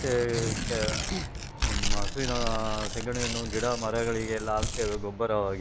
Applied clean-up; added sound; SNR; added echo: none; Tearing; 1 dB; none.